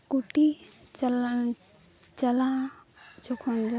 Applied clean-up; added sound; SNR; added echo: none; none; none; none.